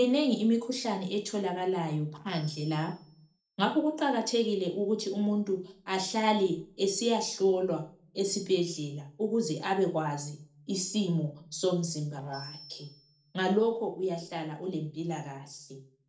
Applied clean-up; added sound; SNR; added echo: neural separator model SepFormer DNS4.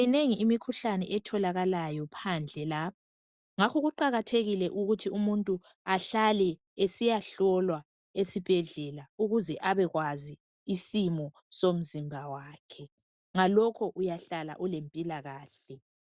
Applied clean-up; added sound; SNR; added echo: none; none; none; none.